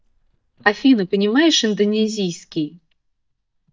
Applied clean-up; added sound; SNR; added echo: neural mask model DeepFilterNet 3.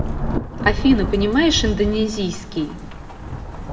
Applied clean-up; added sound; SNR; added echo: none; Rain / Thunderstorm; 4 dB; reverberation time 1.0 s.